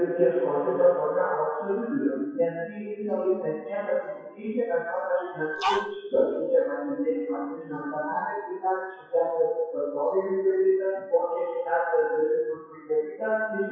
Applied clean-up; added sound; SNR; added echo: classical method WPE with log-MMSE.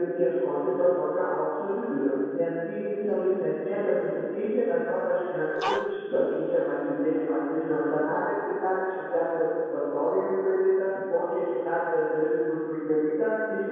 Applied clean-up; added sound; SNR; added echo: none; Dog; 4 dB; reverberation time 2.2 s.